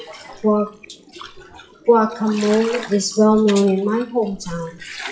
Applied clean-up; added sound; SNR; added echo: classical method WPE with log-MMSE.